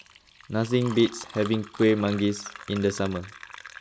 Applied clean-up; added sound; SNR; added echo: none; Fill (with liquid); 17 dB; none.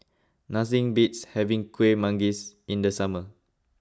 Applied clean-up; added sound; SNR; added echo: none; none; none; none.